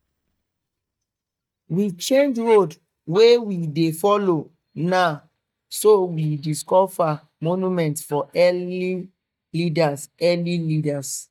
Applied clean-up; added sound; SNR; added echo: neural mask model DeepFilterNet 3.